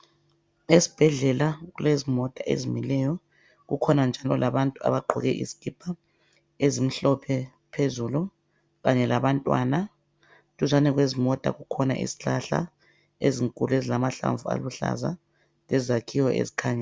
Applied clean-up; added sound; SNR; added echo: none; none; none; none.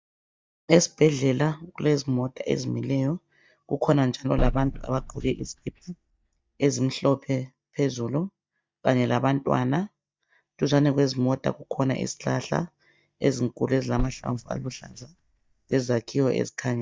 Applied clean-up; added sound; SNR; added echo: neural mask model DeepFilterNet 3.